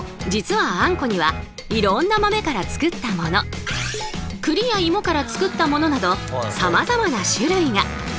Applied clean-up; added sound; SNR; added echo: none; Fire; 19 dB; none.